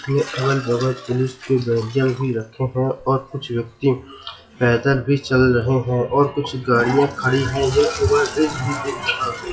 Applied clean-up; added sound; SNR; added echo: classical method WPE with log-MMSE.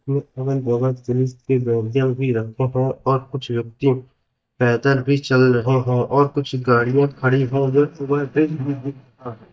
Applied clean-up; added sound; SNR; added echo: neural mask model DeepFilterNet 3.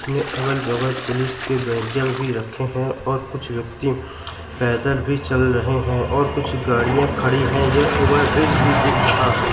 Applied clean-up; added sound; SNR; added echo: none; Toilet flush; 12 dB; reverberation time 1.2 s.